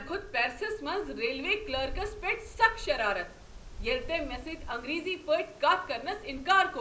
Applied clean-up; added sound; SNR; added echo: none; Wind; 14 dB; reverberation time 0.5 s.